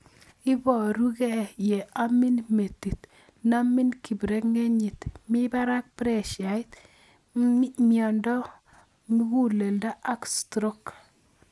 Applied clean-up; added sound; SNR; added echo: none; none; none; none.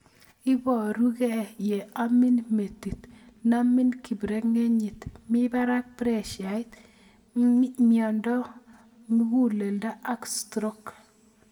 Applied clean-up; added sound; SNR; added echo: none; none; none; reverberation time 1.4 s.